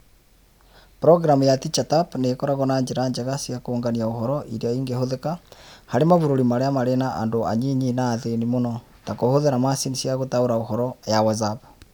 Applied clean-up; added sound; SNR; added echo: none; none; none; none.